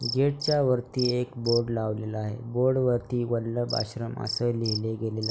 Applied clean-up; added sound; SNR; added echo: none; Cricket; 11 dB; none.